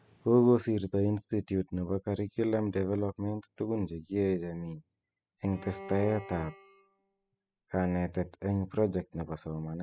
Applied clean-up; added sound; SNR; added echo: classical method spectral subtraction.